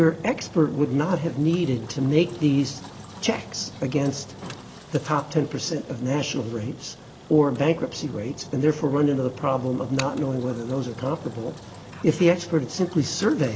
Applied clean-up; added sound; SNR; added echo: none; Engine; 20 dB; none.